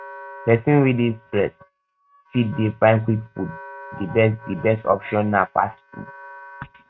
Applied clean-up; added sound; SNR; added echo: neural mask model RNNoise.